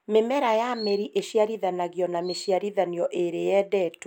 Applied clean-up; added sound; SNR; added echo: none; Chirp, tweet; 20 dB; none.